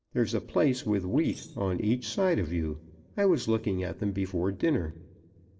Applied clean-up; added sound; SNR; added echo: neural separator model SepFormer DNS4.